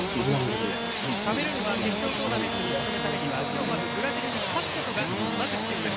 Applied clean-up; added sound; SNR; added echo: none; Engine starting / Sawing + Chatter / Stream; -5 dB; none.